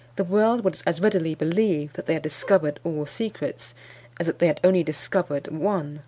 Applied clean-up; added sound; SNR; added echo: none; Bowed string instrument; 20 dB; none.